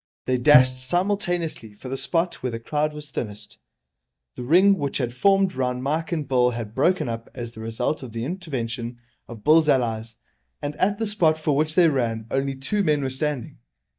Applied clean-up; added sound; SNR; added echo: neural mask model DeepFilterNet 3.